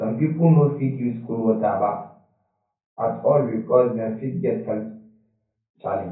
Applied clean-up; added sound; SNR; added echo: none; none; none; reverberation time 0.6 s.